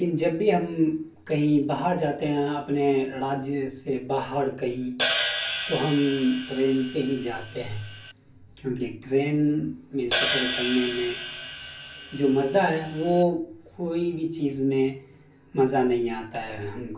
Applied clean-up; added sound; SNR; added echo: none; Hi-hat; 5 dB; reverberation time 0.3 s.